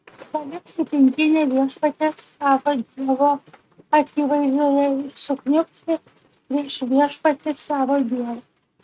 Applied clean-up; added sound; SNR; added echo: neural mask model RNNoise.